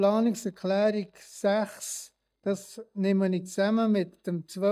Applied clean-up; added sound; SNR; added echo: neural mask model DeepFilterNet 3.